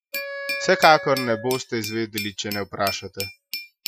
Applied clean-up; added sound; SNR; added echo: classical method Wiener filter.